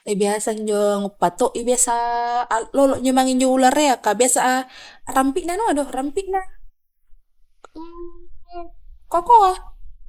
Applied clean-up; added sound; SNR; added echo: neural mask model Resemble Enhance denoiser.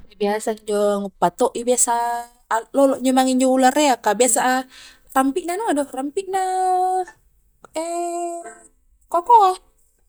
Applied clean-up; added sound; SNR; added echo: neural mask model DeepFilterNet 3.